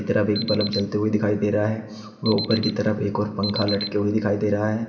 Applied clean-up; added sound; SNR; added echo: none; Alarm; 10 dB; reverberation time 1.3 s.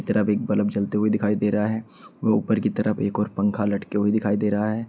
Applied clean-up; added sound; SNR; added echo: none; none; none; none.